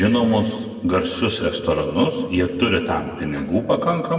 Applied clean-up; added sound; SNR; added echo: none; none; none; reverberation time 1.4 s.